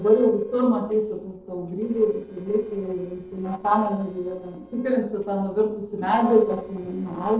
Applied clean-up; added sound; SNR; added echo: neural separator model SepFormer DNS4.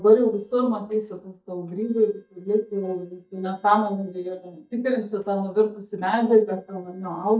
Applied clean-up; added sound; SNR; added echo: neural mask model DeepFilterNet 3.